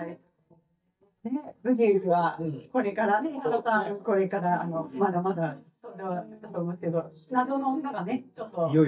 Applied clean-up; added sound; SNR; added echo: neural mask model DeepFilterNet 3.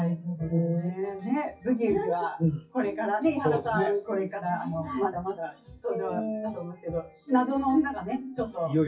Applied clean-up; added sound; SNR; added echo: classical method WPE with log-MMSE.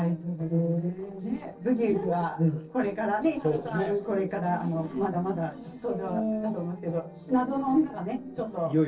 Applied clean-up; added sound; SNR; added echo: neural separator model SepFormer DNS4.